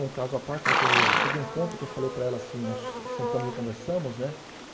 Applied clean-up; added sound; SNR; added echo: none; Livestock, farm animals, working animals; -3 dB; reverberation time 1.1 s.